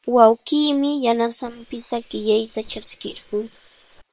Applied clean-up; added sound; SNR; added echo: neural separator model SepFormer WHAM!.